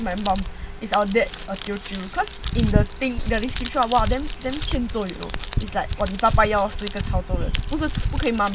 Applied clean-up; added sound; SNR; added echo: none; Crackle; 12 dB; none.